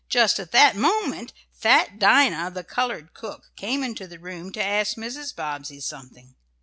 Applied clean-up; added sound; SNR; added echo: none; none; none; none.